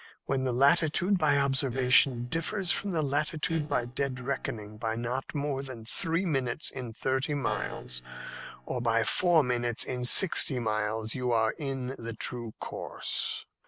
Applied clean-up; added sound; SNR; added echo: neural separator model SepFormer DNS4.